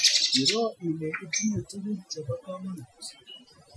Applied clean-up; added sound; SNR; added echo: classical method Wiener filter.